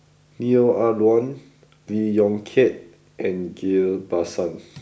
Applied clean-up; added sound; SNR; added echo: none; none; none; none.